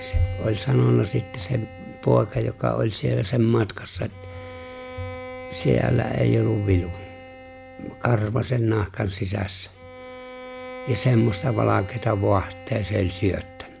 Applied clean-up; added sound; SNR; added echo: none; Bowed string instrument; 17 dB; none.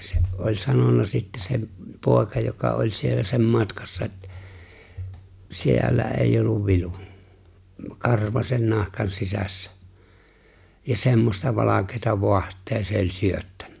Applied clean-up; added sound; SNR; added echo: none; none; none; none.